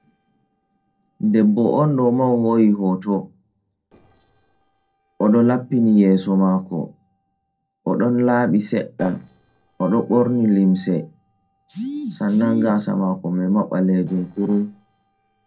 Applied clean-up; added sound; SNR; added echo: neural separator model SepFormer DNS4.